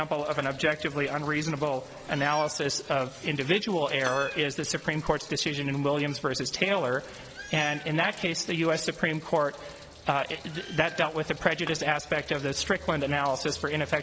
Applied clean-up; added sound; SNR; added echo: none; Bowed string instrument + Meow; 18 dB; none.